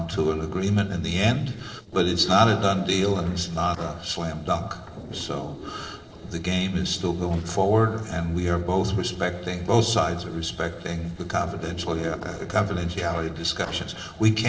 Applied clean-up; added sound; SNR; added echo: neural separator model SepFormer DNS4.